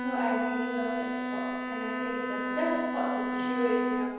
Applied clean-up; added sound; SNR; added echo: none; Bowed string instrument; -2 dB; reverberation time 1.2 s.